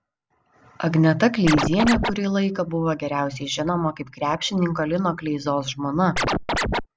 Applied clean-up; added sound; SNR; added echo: none; Scratching (performance technique); 0 dB; none.